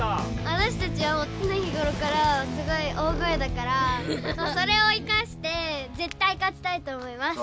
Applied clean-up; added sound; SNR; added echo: none; Squeak; 12 dB; none.